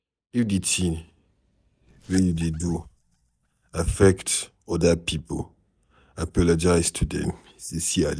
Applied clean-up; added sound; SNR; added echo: neural mask model DeepFilterNet 3.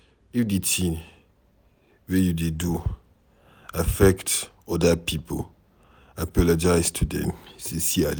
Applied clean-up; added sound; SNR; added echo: none; none; none; none.